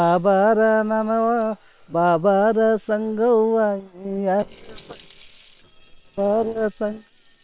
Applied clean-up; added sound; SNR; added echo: neural separator model SepFormer WHAM!.